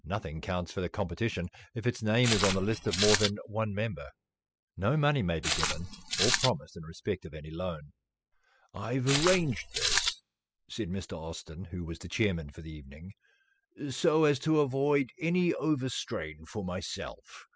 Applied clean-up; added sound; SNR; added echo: classical method spectral subtraction.